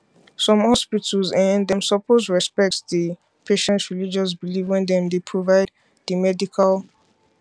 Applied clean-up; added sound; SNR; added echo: none; none; none; none.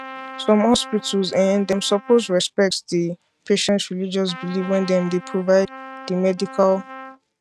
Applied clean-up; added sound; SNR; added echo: neural mask model RNNoise.